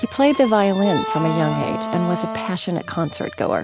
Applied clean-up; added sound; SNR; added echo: none; Wind instrument, woodwind instrument; 7 dB; none.